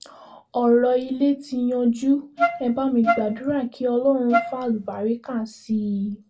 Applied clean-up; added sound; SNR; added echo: none; Wind instrument, woodwind instrument; 3 dB; reverberation time 0.2 s.